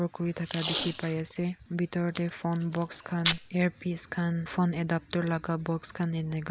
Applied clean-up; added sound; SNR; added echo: none; Packing tape, duct tape; 5 dB; none.